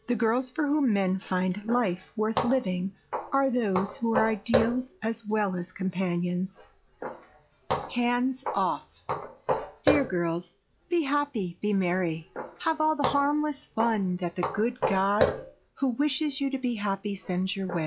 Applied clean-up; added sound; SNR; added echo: classical method log-MMSE.